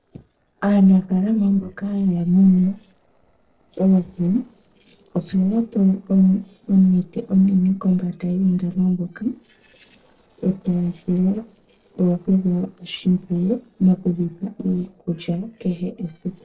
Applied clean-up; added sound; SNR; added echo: neural separator model SepFormer DNS4.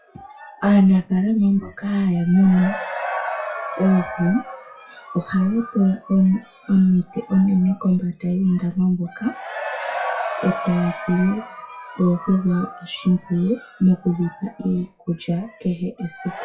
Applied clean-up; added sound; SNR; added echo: classical method WPE with log-MMSE.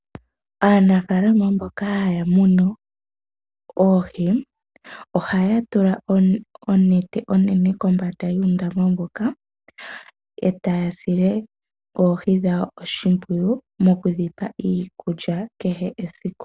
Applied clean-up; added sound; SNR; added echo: none; none; none; none.